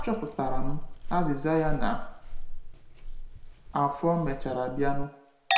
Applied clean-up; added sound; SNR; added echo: none; Chink, clink; -2 dB; reverberation time 0.6 s.